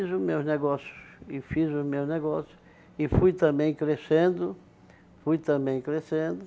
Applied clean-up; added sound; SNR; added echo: none; none; none; none.